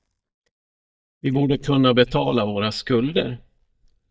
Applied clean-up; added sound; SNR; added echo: neural mask model DeepFilterNet 3.